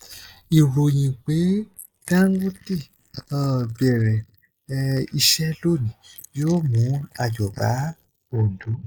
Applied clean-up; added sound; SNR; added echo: neural mask model Resemble Enhance denoiser.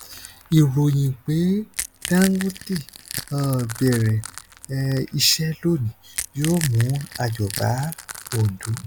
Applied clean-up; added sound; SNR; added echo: none; Crack / Crushing; 14 dB; none.